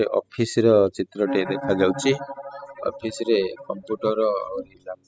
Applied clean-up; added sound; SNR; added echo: classical method spectral subtraction.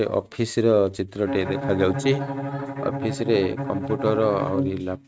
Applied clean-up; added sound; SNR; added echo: neural mask model RNNoise.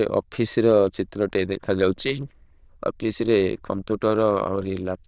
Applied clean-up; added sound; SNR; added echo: neural diffusion model UNIVERSE++.